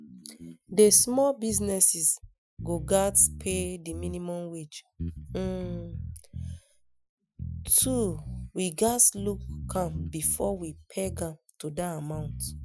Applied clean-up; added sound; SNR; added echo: classical method Wiener filter.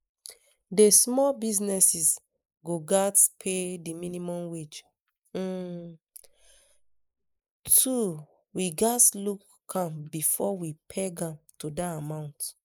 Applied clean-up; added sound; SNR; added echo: neural mask model Resemble Enhance denoiser.